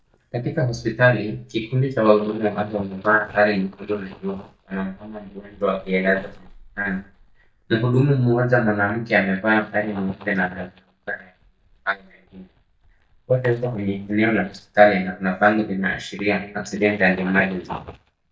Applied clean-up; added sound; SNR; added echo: neural mask model DeepFilterNet 3.